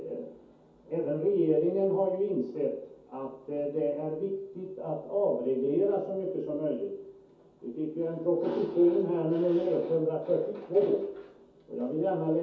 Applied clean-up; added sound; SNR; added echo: none; none; none; reverberation time 0.6 s.